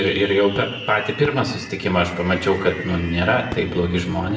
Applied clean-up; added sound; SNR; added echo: none; Fireworks; 13 dB; reverberation time 0.7 s.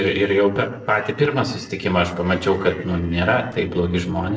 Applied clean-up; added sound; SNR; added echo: neural separator model SepFormer DNS4.